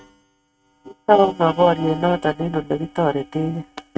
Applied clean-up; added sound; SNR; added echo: neural mask model RNNoise.